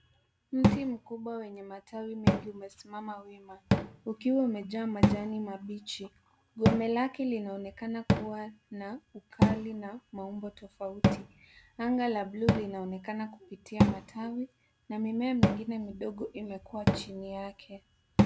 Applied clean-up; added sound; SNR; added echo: none; Cupboard open or close / Drawer open or close; -3 dB; none.